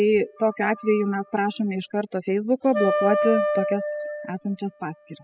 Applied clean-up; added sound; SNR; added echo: classical method spectral subtraction.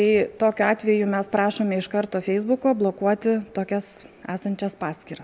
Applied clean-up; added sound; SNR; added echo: none; none; none; none.